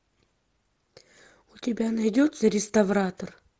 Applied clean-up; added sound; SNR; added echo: none; none; none; none.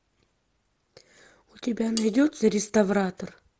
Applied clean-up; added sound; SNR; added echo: none; Cutlery, silverware; 13 dB; none.